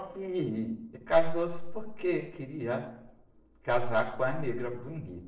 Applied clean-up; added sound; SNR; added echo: neural separator model SepFormer DNS4.